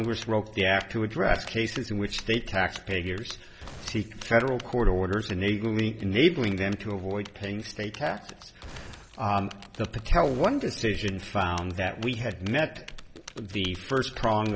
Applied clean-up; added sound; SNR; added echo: none; Glass + Typing; 19 dB; none.